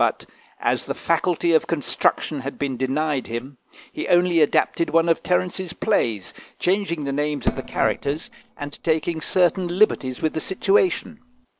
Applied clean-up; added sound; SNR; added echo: neural separator model SepFormer DNS4.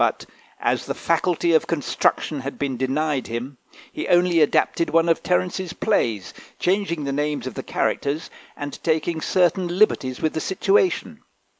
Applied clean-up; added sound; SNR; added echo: none; none; none; none.